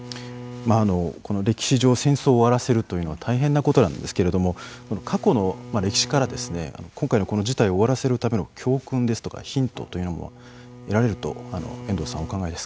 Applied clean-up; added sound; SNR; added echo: none; Bowed string instrument; 19 dB; none.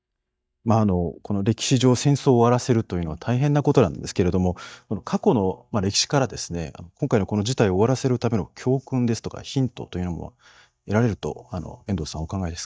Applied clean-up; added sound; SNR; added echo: neural mask model DeepFilterNet 3.